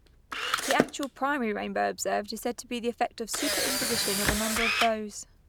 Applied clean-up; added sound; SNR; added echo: none; Camera; 1 dB; none.